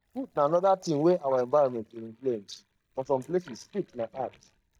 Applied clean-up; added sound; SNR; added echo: neural mask model DeepFilterNet 3.